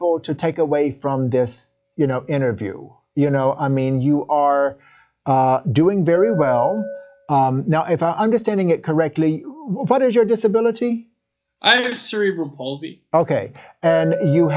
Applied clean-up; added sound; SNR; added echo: classical method log-MMSE.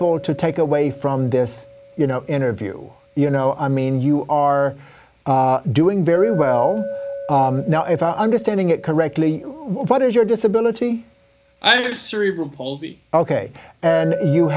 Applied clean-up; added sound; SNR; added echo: none; Chink, clink; 14 dB; none.